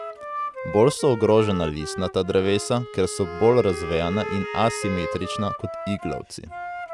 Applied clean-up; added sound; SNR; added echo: none; Wind instrument, woodwind instrument + Wind instrument, woodwind instrument; 9 dB; none.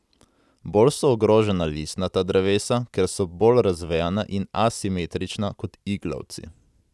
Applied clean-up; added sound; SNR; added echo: none; none; none; none.